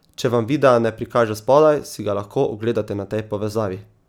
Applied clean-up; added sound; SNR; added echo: none; none; none; none.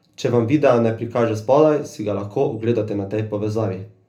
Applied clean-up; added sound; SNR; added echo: none; none; none; reverberation time 0.3 s.